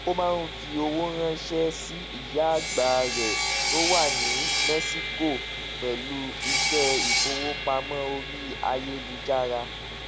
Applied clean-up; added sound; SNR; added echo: none; Sawing; 0 dB; none.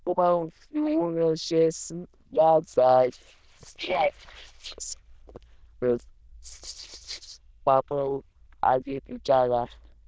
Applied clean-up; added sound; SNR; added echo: neural diffusion model UNIVERSE++.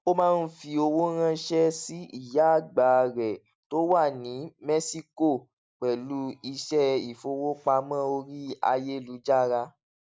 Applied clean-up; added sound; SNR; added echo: none; none; none; none.